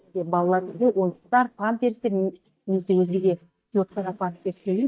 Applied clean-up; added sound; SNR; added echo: neural mask model DeepFilterNet 3.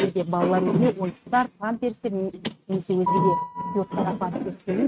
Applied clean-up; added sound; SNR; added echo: neural mask model RNNoise.